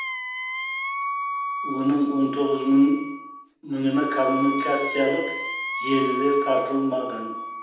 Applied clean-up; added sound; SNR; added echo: none; Wind instrument, woodwind instrument; 6 dB; reverberation time 0.8 s.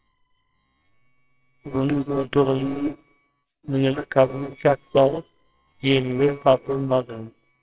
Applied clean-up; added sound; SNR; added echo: neural separator model SepFormer WHAMR!.